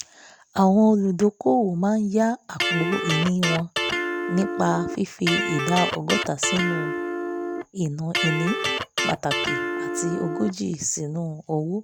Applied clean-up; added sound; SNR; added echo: none; Electric guitar; 2 dB; none.